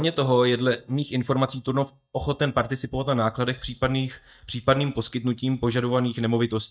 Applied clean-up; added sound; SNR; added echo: neural mask model DeepFilterNet 3.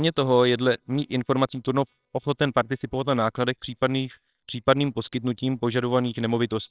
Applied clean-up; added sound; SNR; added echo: neural separator model SepFormer WHAMR!.